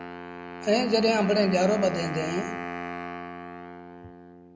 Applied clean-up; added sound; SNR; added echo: none; Wind instrument, woodwind instrument; 9 dB; none.